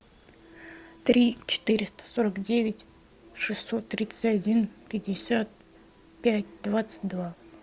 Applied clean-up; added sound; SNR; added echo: none; none; none; none.